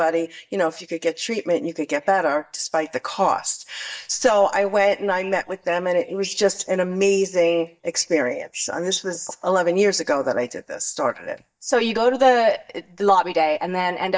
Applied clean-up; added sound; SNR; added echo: neural mask model DeepFilterNet 3.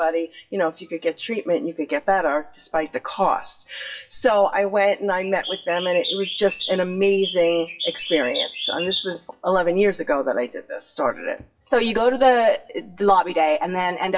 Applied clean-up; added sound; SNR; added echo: classical method WPE with log-MMSE.